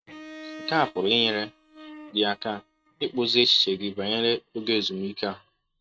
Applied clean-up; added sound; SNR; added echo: neural mask model RNNoise.